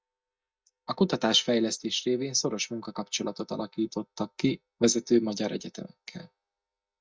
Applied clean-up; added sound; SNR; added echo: neural mask model DeepFilterNet 3.